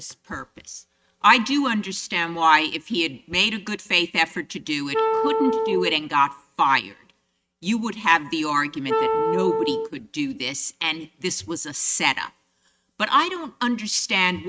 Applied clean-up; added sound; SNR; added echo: neural mask model RNNoise.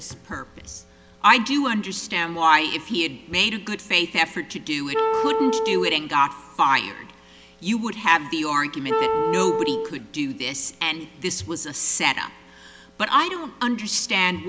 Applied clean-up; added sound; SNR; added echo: none; Wind instrument, woodwind instrument; 0 dB; none.